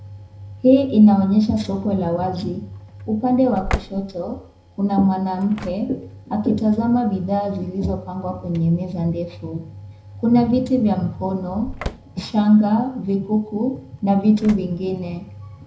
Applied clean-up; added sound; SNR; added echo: none; Slam / Engine; 16 dB; reverberation time 0.4 s.